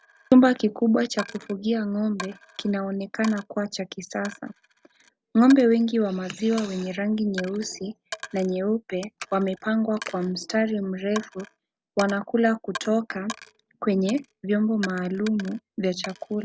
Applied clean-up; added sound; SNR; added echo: none; Coin (dropping); 18 dB; none.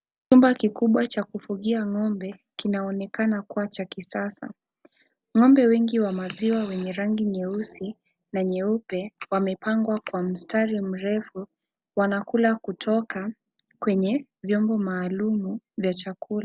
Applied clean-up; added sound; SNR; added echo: none; none; none; none.